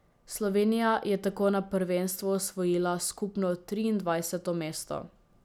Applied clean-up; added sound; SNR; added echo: none; none; none; none.